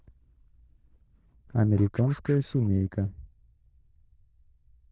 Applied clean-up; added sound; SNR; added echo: neural diffusion model UNIVERSE++.